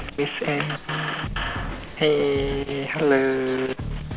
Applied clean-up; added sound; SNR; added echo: none; Drum kit; 10 dB; none.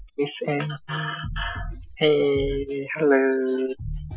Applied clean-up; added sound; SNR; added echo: classical method Wiener filter.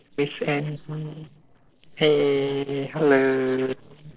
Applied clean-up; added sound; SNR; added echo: neural separator model SepFormer DNS4.